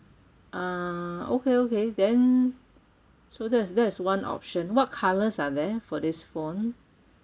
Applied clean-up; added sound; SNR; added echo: none; none; none; none.